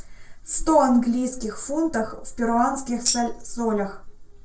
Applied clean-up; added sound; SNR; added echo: neural separator model SepFormer DNS4.